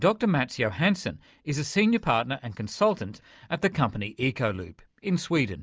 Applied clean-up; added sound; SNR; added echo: none; none; none; none.